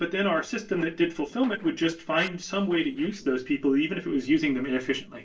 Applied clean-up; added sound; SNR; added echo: neural separator model SepFormer DNS4.